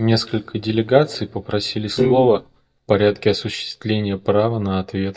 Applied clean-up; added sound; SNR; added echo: neural mask model DeepFilterNet 3.